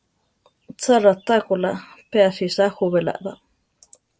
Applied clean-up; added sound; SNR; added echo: none; none; none; none.